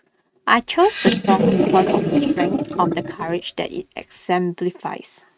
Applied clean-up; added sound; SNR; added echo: neural mask model RNNoise.